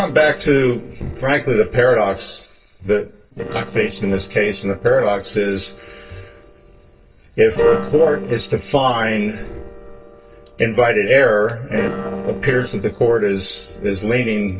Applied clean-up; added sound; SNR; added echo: neural separator model SepFormer DNS4.